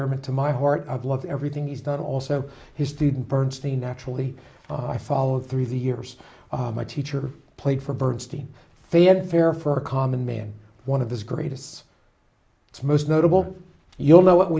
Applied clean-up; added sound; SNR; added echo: none; none; none; none.